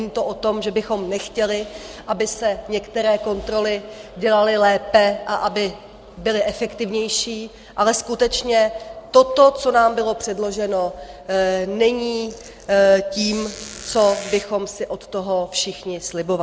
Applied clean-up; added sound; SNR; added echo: none; Squeak; 15 dB; none.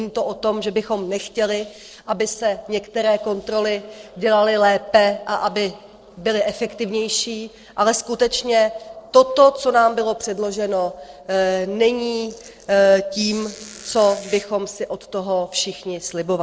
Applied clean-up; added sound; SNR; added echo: neural separator model SepFormer DNS4.